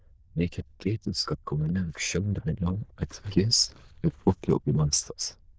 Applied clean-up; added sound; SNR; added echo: neural diffusion model UNIVERSE++.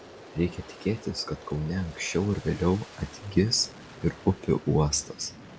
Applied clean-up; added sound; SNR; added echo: none; Aircraft; 18 dB; none.